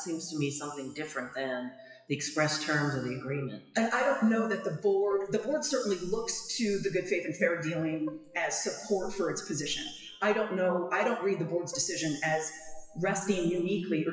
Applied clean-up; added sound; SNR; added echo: classical method WPE with log-MMSE.